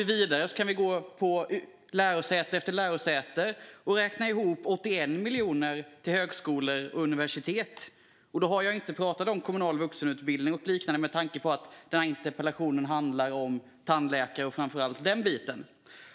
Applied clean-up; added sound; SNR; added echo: none; none; none; none.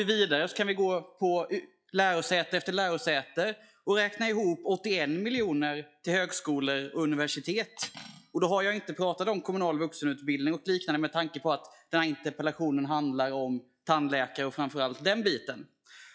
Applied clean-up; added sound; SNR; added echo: classical method log-MMSE.